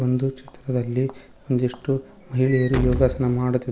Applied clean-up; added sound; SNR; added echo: none; Walk, footsteps / Slam; 10 dB; none.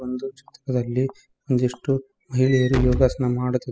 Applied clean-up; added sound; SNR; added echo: classical method spectral subtraction.